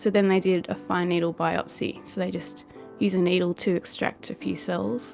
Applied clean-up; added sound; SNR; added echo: none; none; none; none.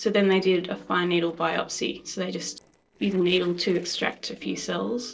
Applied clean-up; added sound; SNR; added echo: neural separator model SepFormer DNS4.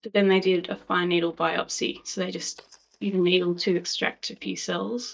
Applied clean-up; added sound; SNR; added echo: neural mask model DeepFilterNet 3.